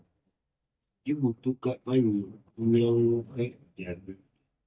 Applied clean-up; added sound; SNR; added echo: neural mask model DeepFilterNet 3.